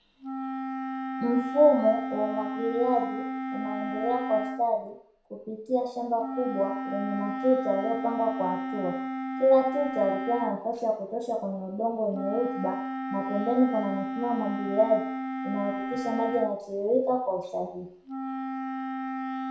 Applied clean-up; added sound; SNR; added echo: none; Wind instrument, woodwind instrument; 6 dB; reverberation time 0.6 s.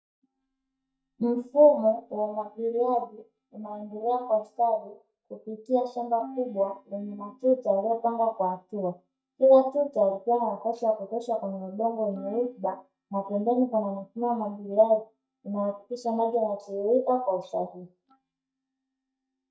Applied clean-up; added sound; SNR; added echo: neural mask model DeepFilterNet 3.